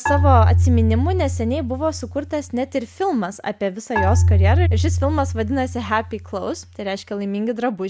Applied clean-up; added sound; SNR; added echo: none; Marimba, xylophone; -2 dB; none.